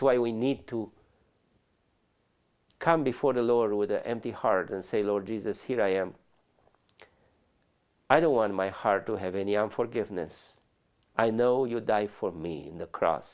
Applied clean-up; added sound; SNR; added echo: none; none; none; none.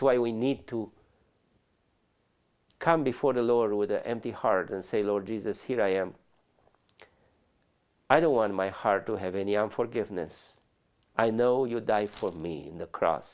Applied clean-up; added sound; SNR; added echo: none; Coin (dropping); 12 dB; none.